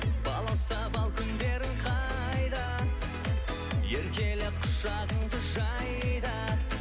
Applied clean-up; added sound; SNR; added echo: none; none; none; none.